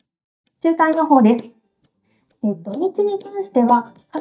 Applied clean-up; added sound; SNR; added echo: neural mask model DeepFilterNet 3.